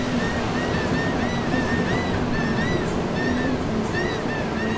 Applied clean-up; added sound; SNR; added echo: none; Ocean; -5 dB; reverberation time 1.1 s.